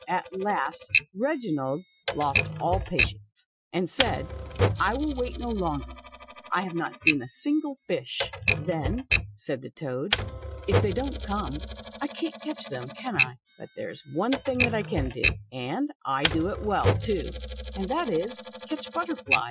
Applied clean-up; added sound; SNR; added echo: classical method Wiener filter.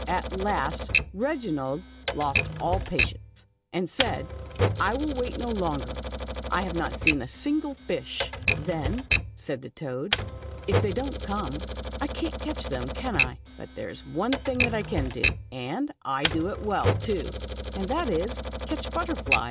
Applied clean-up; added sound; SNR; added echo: none; Typewriter; 0 dB; none.